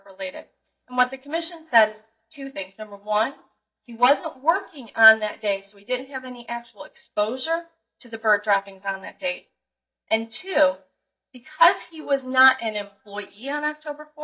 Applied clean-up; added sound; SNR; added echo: neural mask model DeepFilterNet 3.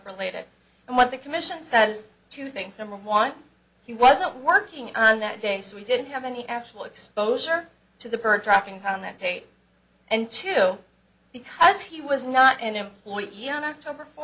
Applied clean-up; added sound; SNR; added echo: none; none; none; none.